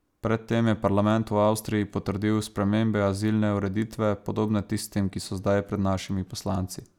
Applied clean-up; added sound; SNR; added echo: none; none; none; none.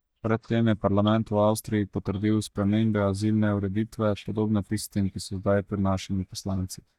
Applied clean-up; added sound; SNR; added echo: neural mask model DeepFilterNet 3.